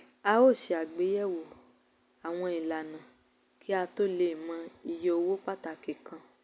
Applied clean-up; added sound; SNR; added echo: none; none; none; none.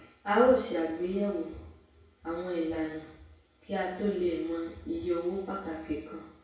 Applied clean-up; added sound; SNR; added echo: none; none; none; reverberation time 0.6 s.